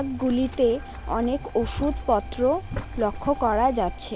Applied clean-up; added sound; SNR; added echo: none; Boiling; 14 dB; none.